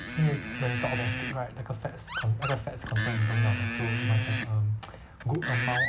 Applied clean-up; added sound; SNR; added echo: none; Screech; 5 dB; none.